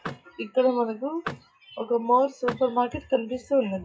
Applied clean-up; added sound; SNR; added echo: classical method WPE with log-MMSE.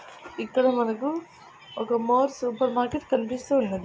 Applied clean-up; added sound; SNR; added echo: none; none; none; none.